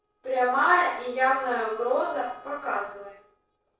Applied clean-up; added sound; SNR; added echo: neural separator model SepFormer DNS4.